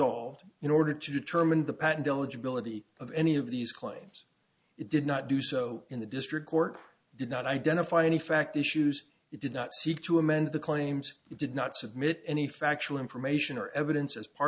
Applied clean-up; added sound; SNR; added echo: none; none; none; none.